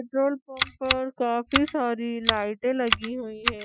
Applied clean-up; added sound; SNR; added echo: classical method Wiener filter.